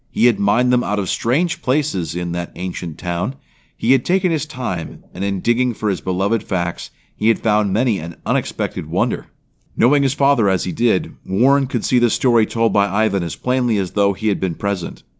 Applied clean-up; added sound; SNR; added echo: none; none; none; none.